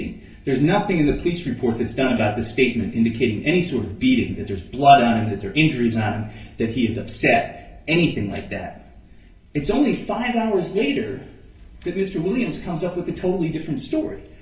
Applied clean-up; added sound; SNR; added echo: none; none; none; reverberation time 0.3 s.